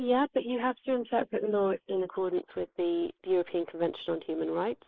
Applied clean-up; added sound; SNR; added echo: neural mask model Resemble Enhance denoiser.